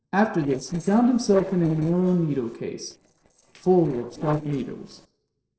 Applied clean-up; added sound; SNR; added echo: neural separator model SepFormer DNS4.